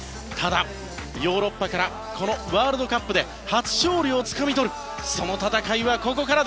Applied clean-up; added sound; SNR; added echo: none; none; none; none.